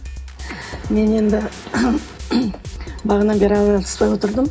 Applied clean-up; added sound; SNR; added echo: none; Drum kit; 13 dB; reverberation time 0.3 s.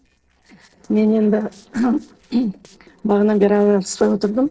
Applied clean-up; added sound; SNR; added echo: neural separator model SepFormer DNS4.